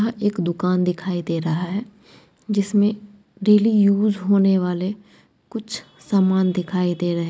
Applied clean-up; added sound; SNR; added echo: none; none; none; none.